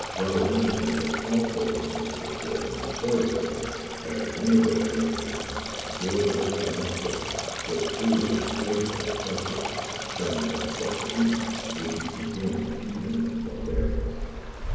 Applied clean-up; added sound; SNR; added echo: none; Stream; 5 dB; reverberation time 2.2 s.